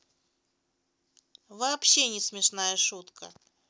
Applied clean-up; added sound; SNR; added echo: none; none; none; none.